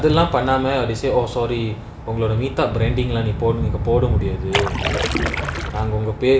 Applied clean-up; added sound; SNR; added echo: none; Splash, splatter; 6 dB; none.